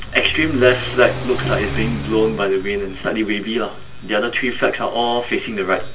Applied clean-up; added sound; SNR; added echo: none; Accelerating, revving, vroom / Car; 11 dB; reverberation time 0.2 s.